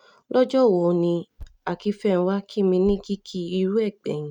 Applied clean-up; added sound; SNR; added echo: neural mask model RNNoise.